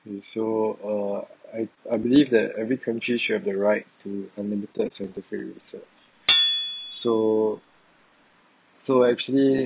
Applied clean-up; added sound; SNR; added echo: none; Hammer / Chink, clink; 3 dB; none.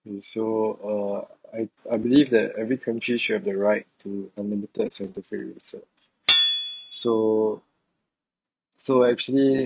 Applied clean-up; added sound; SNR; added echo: neural mask model RNNoise.